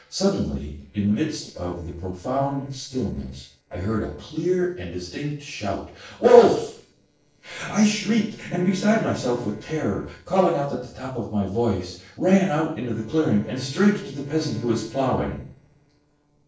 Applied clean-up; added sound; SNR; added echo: neural separator model SepFormer DNS4.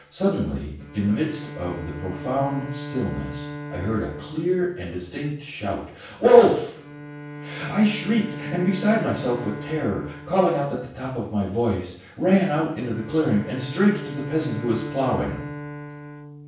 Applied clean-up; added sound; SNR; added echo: none; Bowed string instrument; 13 dB; reverberation time 0.7 s.